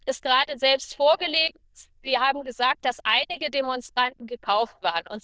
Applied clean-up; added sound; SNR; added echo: neural diffusion model UNIVERSE++.